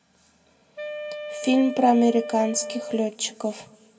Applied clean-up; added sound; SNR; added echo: none; Wind instrument, woodwind instrument; 11 dB; reverberation time 2.0 s.